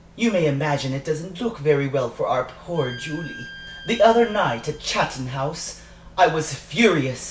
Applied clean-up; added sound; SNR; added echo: none; Bowed string instrument; 19 dB; none.